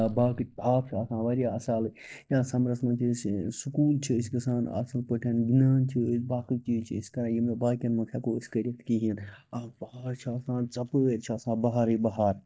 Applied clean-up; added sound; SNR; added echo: neural mask model DeepFilterNet 3.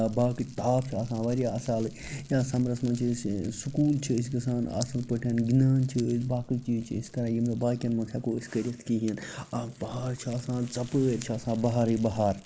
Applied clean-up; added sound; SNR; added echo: neural mask model Resemble Enhance denoiser.